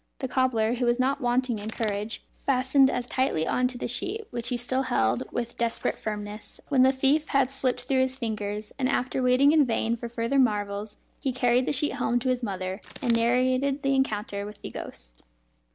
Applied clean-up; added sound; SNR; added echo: none; Bird; 17 dB; none.